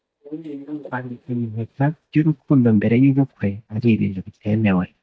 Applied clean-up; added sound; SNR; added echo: neural mask model DeepFilterNet 3.